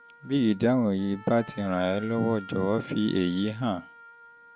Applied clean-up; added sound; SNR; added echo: none; Wind instrument, woodwind instrument; 19 dB; none.